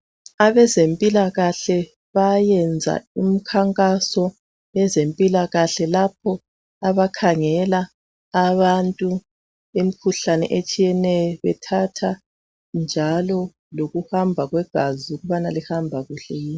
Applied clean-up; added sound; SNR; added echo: none; none; none; none.